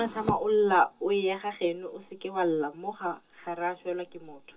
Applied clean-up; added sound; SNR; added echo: none; none; none; reverberation time 0.2 s.